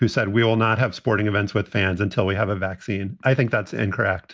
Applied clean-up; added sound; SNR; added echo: none; none; none; none.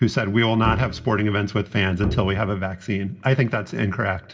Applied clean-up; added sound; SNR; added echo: none; Bowed string instrument; 10 dB; reverberation time 0.3 s.